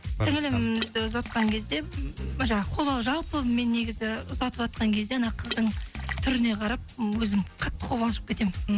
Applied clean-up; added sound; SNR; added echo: none; Water / Splash, splatter; 16 dB; none.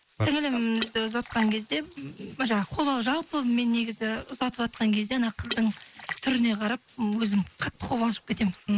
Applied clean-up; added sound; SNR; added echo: neural mask model Resemble Enhance denoiser.